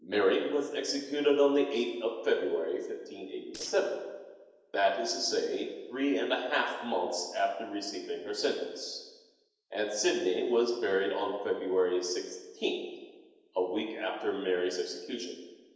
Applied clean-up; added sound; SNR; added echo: neural separator model SepFormer DNS4.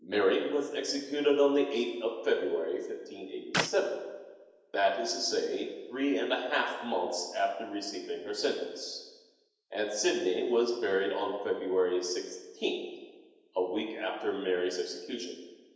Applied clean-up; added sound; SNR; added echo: none; Clapping; 5 dB; reverberation time 1.0 s.